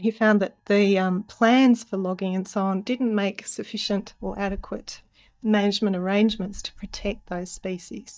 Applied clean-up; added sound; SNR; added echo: neural mask model DeepFilterNet 3.